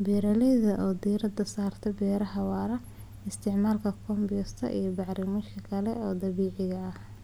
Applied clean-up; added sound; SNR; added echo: none; none; none; none.